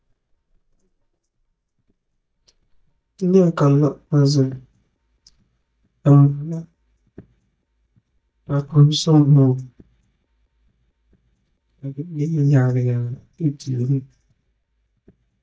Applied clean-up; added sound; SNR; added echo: neural mask model DeepFilterNet 3.